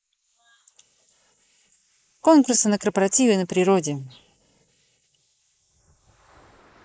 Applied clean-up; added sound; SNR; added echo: neural mask model Resemble Enhance denoiser.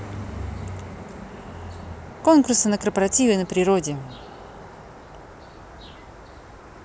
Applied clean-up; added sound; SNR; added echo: none; none; none; none.